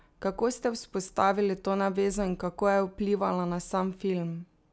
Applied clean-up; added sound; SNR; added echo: none; none; none; none.